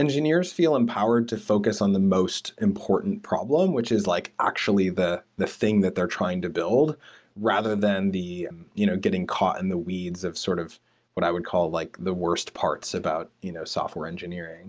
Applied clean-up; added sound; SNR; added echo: none; none; none; none.